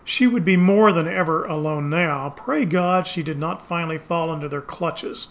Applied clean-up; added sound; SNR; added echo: none; none; none; none.